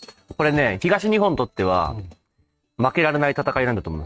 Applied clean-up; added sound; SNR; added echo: neural mask model RNNoise.